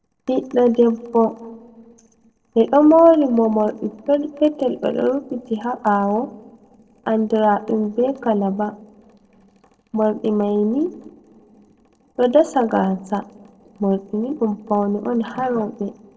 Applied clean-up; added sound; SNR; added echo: neural separator model SepFormer DNS4.